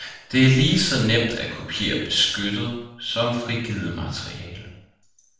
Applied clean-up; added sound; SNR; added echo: none; none; none; reverberation time 0.7 s.